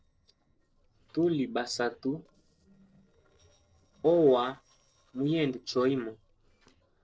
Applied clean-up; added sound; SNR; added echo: neural separator model SepFormer DNS4.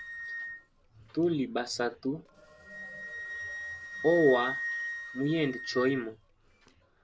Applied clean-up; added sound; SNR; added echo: none; Wind instrument, woodwind instrument; 8 dB; none.